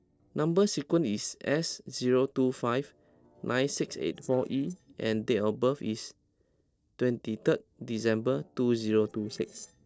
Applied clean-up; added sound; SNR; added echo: neural separator model SepFormer DNS4.